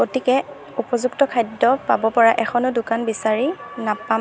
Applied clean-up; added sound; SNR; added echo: none; none; none; none.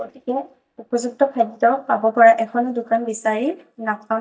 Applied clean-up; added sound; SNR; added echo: neural mask model DeepFilterNet 3.